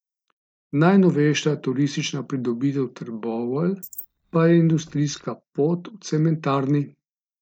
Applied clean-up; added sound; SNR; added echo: neural mask model DeepFilterNet 3.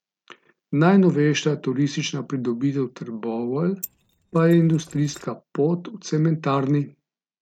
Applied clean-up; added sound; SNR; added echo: neural mask model RNNoise.